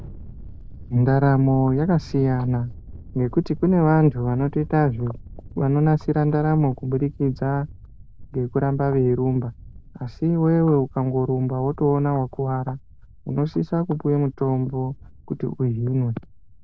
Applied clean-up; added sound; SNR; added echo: none; Thunder; 18 dB; none.